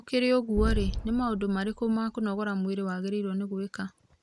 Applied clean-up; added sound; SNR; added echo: none; Boom; 5 dB; none.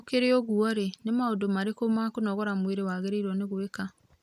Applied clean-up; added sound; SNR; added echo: none; none; none; none.